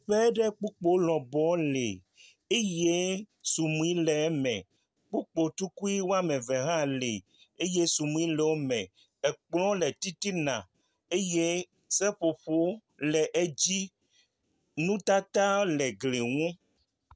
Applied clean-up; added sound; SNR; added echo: none; none; none; none.